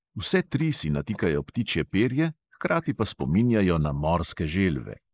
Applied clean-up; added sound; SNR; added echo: neural mask model Resemble Enhance denoiser.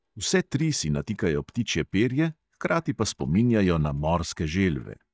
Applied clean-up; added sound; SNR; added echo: neural mask model DeepFilterNet 3.